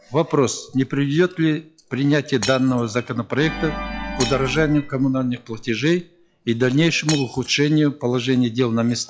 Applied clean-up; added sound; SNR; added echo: classical method log-MMSE.